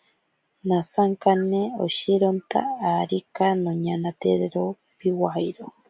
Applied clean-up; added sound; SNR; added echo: none; none; none; none.